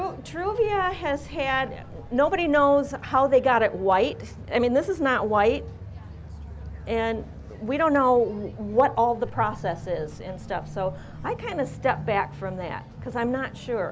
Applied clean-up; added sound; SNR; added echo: none; Tick-tock; 19 dB; none.